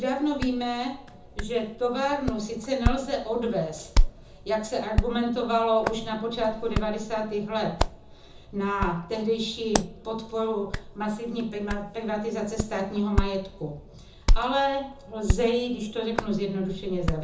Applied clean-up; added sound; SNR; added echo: none; Hands; 1 dB; reverberation time 0.5 s.